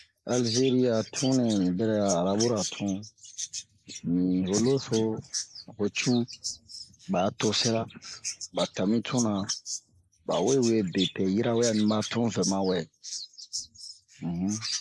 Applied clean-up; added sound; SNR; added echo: neural mask model Resemble Enhance denoiser.